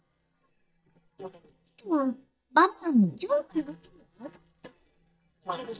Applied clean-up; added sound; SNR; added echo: neural mask model DeepFilterNet 3.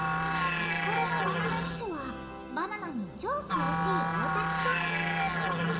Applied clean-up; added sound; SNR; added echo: none; Musical instrument; -5 dB; reverberation time 1.4 s.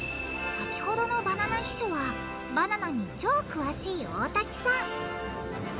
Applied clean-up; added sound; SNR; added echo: none; none; none; none.